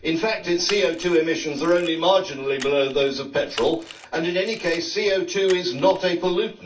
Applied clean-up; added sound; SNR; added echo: none; Camera; 19 dB; reverberation time 0.3 s.